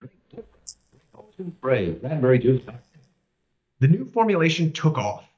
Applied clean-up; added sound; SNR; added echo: neural mask model DeepFilterNet 3.